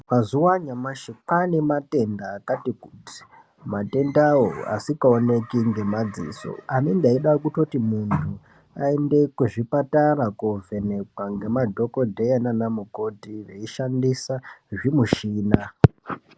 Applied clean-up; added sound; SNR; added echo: none; none; none; none.